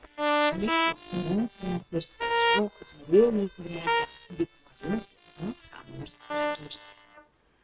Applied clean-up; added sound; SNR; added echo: neural separator model SepFormer WHAM!.